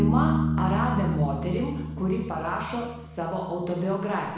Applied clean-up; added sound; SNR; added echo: none; Bass guitar; 0 dB; reverberation time 0.9 s.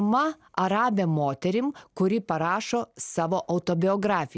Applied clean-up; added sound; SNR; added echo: none; none; none; none.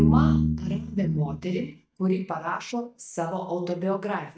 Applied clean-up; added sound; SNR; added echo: neural mask model DeepFilterNet 3.